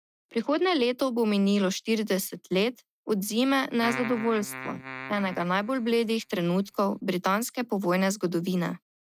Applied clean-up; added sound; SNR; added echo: neural mask model RNNoise.